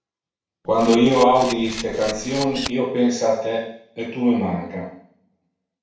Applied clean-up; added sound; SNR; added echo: none; Camera; 12 dB; reverberation time 0.7 s.